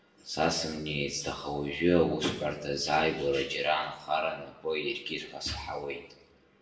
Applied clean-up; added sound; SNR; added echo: none; none; none; reverberation time 0.8 s.